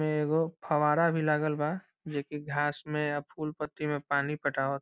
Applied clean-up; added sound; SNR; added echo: none; none; none; none.